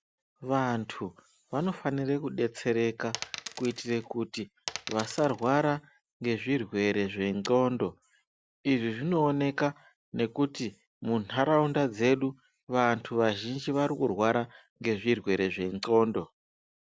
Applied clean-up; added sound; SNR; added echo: none; Coin (dropping); 12 dB; none.